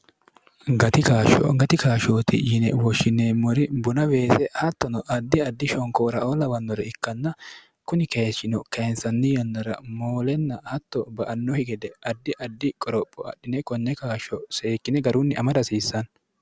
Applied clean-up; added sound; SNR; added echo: none; none; none; none.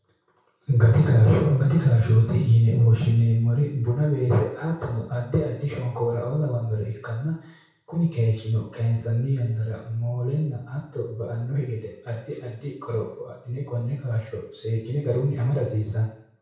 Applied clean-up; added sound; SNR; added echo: none; none; none; reverberation time 0.6 s.